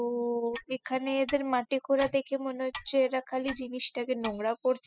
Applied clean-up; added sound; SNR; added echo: classical method spectral subtraction.